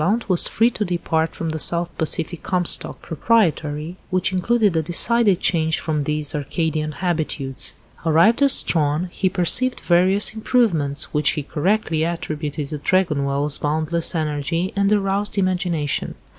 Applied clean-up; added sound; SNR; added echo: none; none; none; none.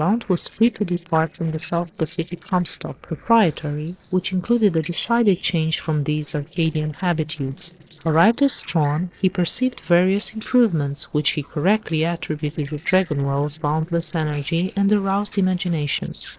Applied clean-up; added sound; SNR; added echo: neural separator model SepFormer DNS4.